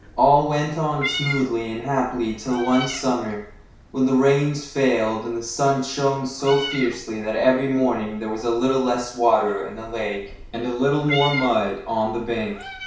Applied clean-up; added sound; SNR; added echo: none; Meow; 13 dB; reverberation time 0.6 s.